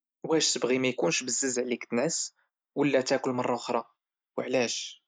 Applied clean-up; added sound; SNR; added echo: none; none; none; none.